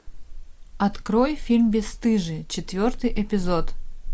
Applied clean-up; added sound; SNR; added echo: none; none; none; none.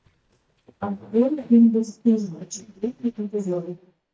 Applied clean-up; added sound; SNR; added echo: neural mask model DeepFilterNet 3.